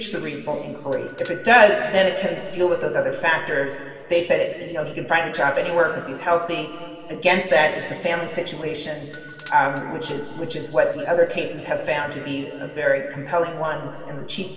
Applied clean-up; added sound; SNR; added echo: none; Bell / Doorbell; 9 dB; reverberation time 2.4 s.